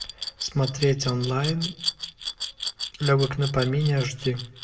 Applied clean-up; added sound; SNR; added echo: none; Glass; 9 dB; reverberation time 0.4 s.